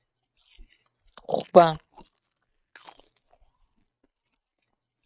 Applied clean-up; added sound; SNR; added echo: neural mask model RNNoise.